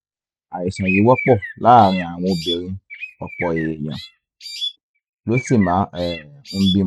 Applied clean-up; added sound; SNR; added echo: neural mask model RNNoise.